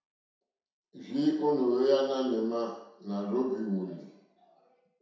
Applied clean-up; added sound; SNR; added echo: none; none; none; reverberation time 0.7 s.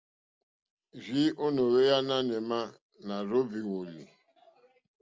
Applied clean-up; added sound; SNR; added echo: none; none; none; none.